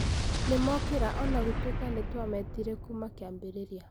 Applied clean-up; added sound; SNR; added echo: none; Explosion; -2 dB; none.